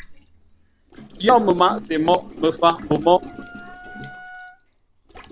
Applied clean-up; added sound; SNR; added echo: none; Gurgling + Wind instrument, woodwind instrument; 16 dB; none.